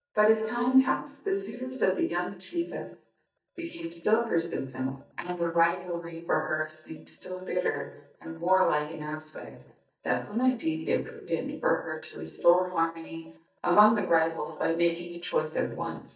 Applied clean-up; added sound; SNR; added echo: neural mask model DeepFilterNet 3.